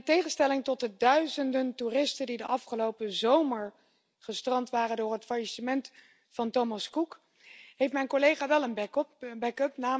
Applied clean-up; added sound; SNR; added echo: none; none; none; none.